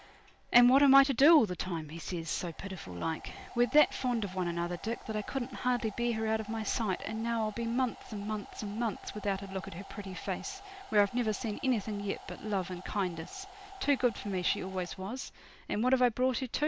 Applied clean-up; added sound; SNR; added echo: none; Domestic sounds, home sounds; 19 dB; none.